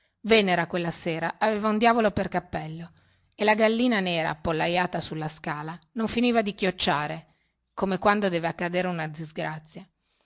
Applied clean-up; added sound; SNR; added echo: none; none; none; none.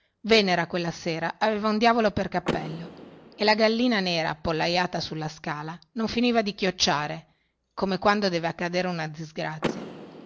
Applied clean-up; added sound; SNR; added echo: none; Door / Car; 15 dB; none.